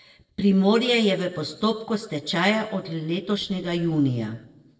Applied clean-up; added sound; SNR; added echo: neural separator model SepFormer DNS4.